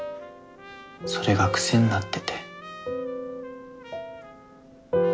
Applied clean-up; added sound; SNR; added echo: none; Trumpet; 18 dB; none.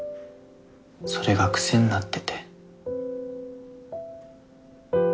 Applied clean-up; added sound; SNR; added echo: none; none; none; none.